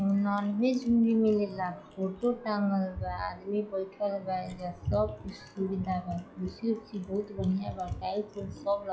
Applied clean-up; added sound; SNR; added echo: classical method log-MMSE.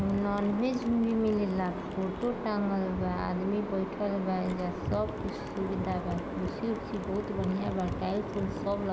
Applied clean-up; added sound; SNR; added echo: none; Mechanisms; 19 dB; none.